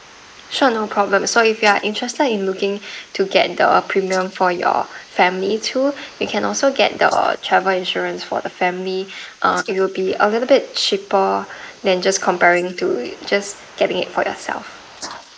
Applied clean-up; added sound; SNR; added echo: neural mask model Resemble Enhance denoiser.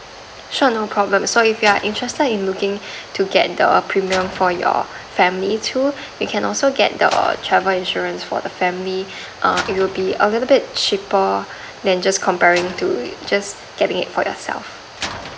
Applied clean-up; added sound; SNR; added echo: none; Slam; 18 dB; none.